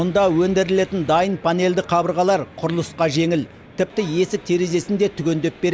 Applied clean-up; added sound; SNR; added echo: none; none; none; none.